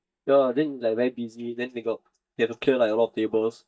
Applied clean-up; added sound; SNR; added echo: neural mask model DeepFilterNet 3.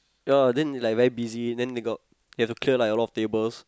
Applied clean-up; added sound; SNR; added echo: none; none; none; none.